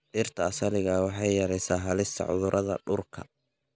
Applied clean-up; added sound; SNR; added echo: none; none; none; none.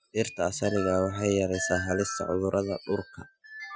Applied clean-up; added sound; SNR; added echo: classical method Wiener filter.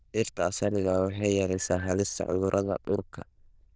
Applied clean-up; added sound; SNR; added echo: neural diffusion model UNIVERSE++.